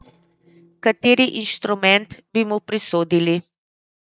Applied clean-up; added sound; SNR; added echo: neural mask model DeepFilterNet 3.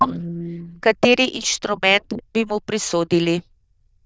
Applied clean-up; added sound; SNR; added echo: neural diffusion model UNIVERSE++.